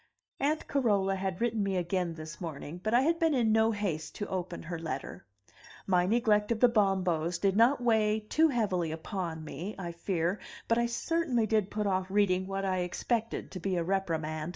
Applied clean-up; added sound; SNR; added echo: neural mask model DeepFilterNet 3.